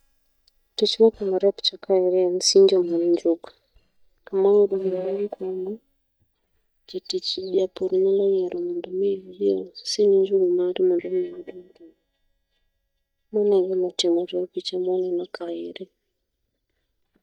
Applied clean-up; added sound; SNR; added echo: neural mask model DeepFilterNet 3.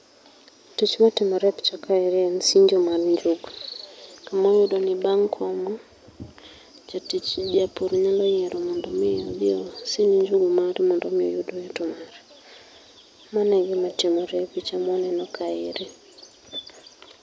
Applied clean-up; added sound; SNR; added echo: none; none; none; none.